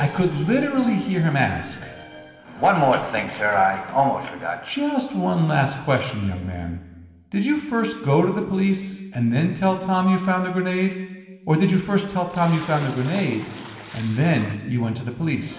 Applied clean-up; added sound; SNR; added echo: none; Splash, splatter; 17 dB; reverberation time 1.4 s.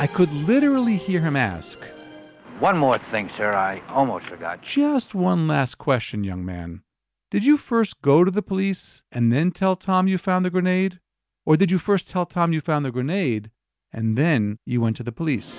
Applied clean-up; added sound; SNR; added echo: none; none; none; none.